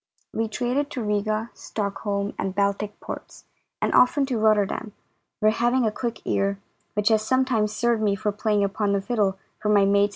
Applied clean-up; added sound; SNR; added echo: none; none; none; none.